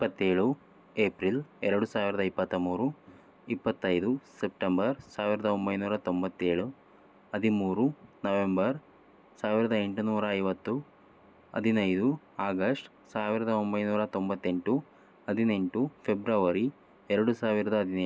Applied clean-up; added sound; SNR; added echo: none; none; none; none.